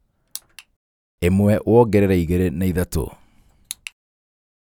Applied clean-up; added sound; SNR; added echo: none; none; none; none.